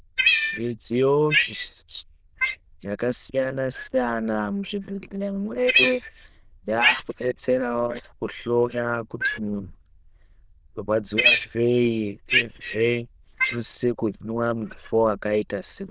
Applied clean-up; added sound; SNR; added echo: neural diffusion model UNIVERSE++.